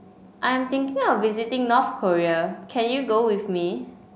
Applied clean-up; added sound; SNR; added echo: none; none; none; none.